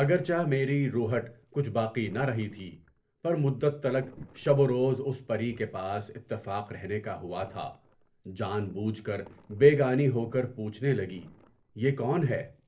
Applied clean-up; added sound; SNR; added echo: neural separator model SepFormer DNS4.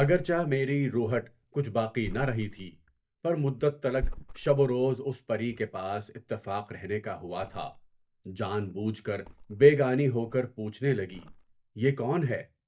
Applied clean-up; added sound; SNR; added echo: neural mask model DeepFilterNet 3.